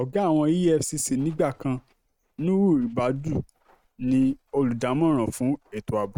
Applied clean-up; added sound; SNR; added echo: neural mask model RNNoise.